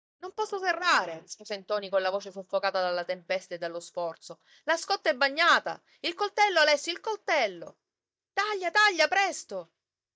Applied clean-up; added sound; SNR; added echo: neural mask model DeepFilterNet 3.